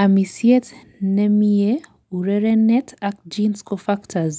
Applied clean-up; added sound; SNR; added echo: none; none; none; none.